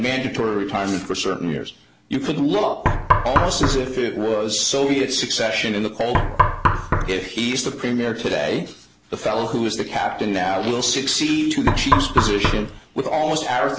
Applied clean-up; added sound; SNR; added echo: none; Knock; -2 dB; none.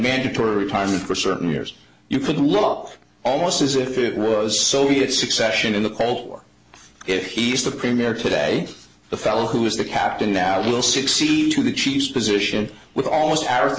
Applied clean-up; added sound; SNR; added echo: none; none; none; none.